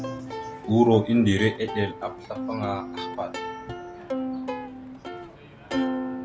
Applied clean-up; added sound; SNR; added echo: none; Plucked string instrument; 6 dB; none.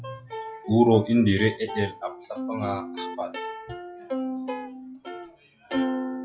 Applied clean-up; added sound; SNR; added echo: classical method log-MMSE.